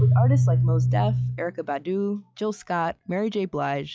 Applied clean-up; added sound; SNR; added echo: classical method log-MMSE.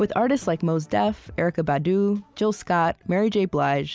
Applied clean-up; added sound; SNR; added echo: none; none; none; none.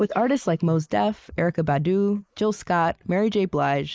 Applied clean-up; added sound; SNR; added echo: neural mask model Resemble Enhance denoiser.